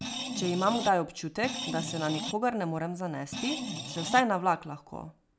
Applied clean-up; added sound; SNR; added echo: none; Screech; 6 dB; none.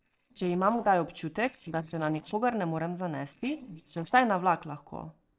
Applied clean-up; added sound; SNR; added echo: neural separator model SepFormer DNS4.